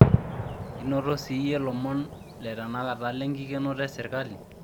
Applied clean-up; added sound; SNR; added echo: none; Fireworks; -2 dB; none.